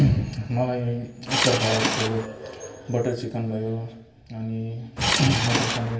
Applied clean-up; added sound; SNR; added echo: none; Subway, metro, underground / Engine; -1 dB; reverberation time 0.9 s.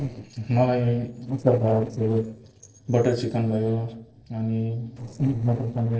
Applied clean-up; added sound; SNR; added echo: neural separator model SepFormer DNS4.